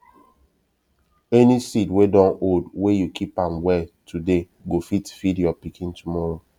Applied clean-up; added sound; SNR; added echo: none; none; none; none.